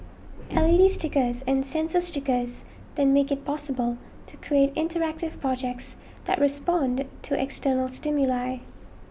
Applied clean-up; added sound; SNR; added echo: none; none; none; none.